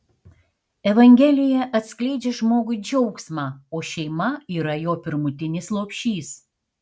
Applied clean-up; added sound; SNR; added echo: none; none; none; none.